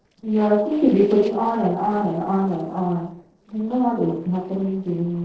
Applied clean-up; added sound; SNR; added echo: neural separator model SepFormer DNS4.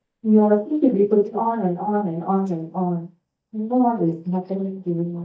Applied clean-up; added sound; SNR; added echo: neural mask model DeepFilterNet 3.